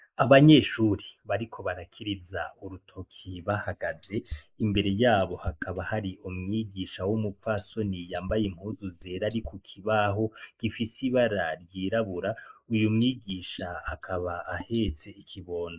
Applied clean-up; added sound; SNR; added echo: neural mask model Resemble Enhance denoiser.